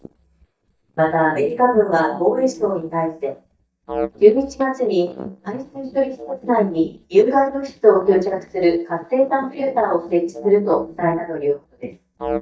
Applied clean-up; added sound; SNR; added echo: neural mask model DeepFilterNet 3.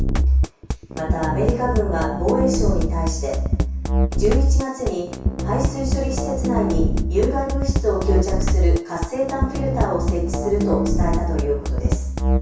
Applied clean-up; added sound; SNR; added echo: none; Drum kit; -5 dB; reverberation time 0.6 s.